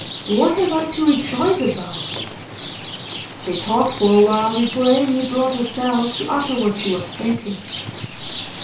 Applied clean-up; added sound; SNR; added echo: none; Rain; 9 dB; reverberation time 0.3 s.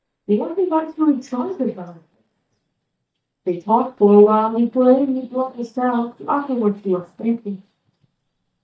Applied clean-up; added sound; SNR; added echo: neural mask model DeepFilterNet 3.